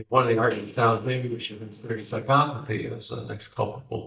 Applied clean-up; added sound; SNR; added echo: neural mask model DeepFilterNet 3.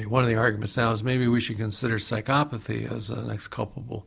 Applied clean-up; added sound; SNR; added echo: none; none; none; none.